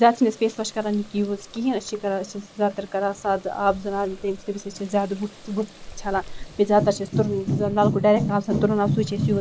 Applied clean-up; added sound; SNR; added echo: none; Water tap, faucet; 19 dB; none.